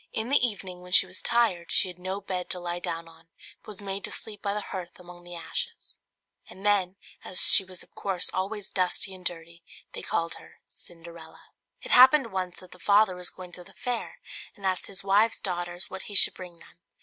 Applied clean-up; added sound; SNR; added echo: none; none; none; none.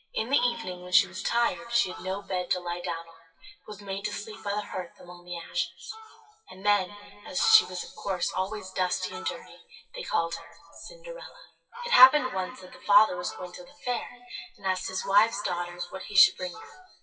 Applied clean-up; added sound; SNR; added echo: classical method WPE with log-MMSE.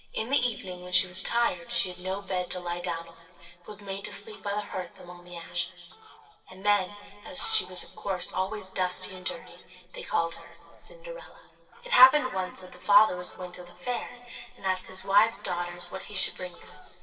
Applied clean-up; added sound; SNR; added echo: neural separator model SepFormer DNS4.